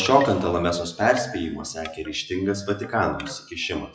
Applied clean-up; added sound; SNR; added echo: classical method WPE with log-MMSE.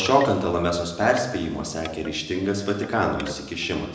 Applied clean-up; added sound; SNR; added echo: none; Wind chime / Wood; 17 dB; reverberation time 0.8 s.